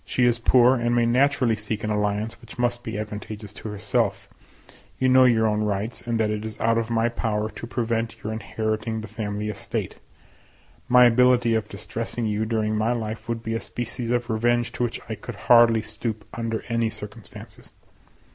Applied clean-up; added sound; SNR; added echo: none; none; none; none.